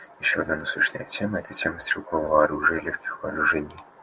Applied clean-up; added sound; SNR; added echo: none; none; none; none.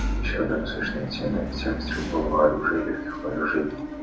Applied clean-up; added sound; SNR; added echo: none; Engine / Mechanisms; 4 dB; reverberation time 0.6 s.